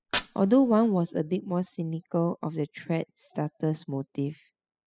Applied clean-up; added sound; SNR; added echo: classical method spectral subtraction.